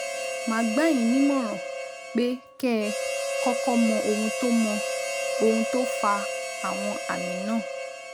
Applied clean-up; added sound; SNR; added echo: none; Harmonica; 4 dB; none.